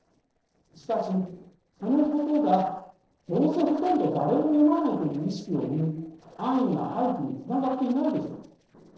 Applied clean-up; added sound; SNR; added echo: neural separator model SepFormer DNS4.